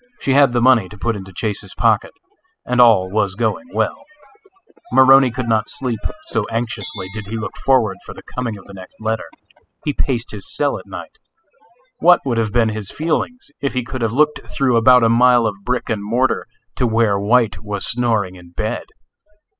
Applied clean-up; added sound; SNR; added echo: classical method spectral subtraction.